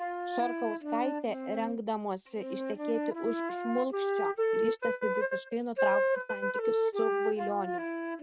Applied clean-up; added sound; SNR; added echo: neural mask model RNNoise.